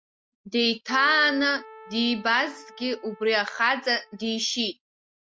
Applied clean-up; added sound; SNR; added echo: none; Keyboard (musical); 19 dB; none.